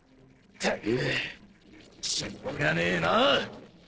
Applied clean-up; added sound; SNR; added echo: neural separator model SepFormer DNS4.